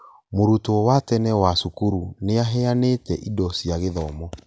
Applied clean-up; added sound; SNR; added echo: none; none; none; none.